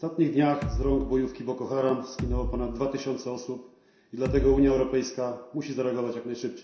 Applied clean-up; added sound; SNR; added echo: none; Bass drum; 7 dB; reverberation time 0.7 s.